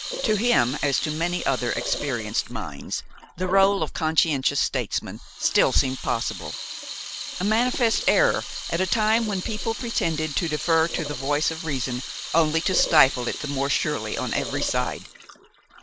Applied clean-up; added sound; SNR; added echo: none; Sink (filling or washing) / Water tap, faucet; 9 dB; none.